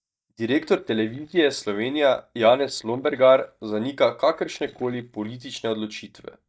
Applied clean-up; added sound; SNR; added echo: neural mask model DeepFilterNet 3.